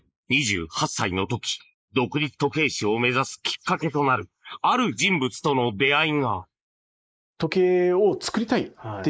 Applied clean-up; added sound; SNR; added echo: neural mask model Resemble Enhance denoiser.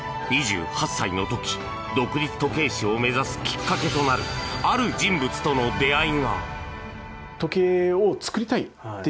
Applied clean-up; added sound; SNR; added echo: none; Fart; 20 dB; none.